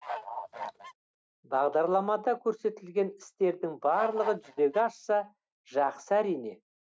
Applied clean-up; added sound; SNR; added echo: neural mask model RNNoise.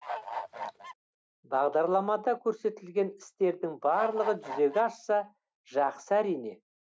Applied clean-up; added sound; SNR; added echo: none; Bird / Fowl; 8 dB; none.